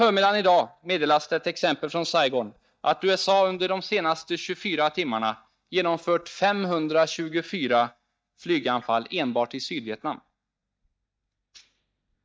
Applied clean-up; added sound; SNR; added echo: neural mask model DeepFilterNet 3.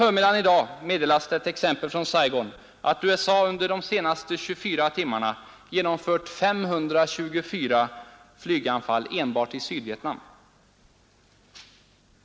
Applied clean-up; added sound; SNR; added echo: none; none; none; none.